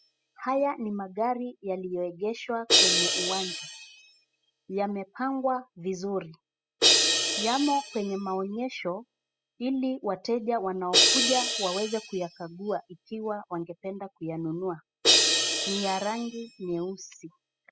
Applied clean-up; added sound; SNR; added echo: classical method spectral subtraction.